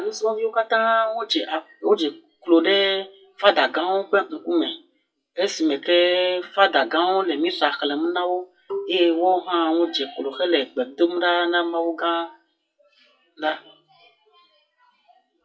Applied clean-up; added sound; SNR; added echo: classical method WPE with log-MMSE.